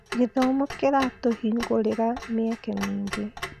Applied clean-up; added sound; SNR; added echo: none; Clock; 13 dB; none.